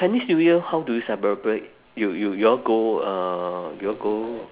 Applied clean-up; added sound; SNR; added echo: none; none; none; none.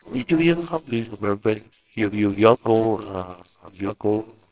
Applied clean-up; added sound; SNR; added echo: neural separator model SepFormer WHAMR!.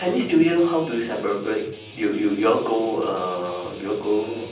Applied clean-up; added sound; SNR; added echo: none; Guitar; 19 dB; reverberation time 0.6 s.